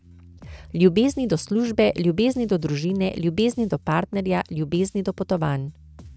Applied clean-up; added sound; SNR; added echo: neural mask model RNNoise.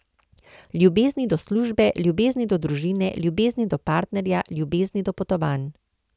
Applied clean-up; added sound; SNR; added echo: none; none; none; none.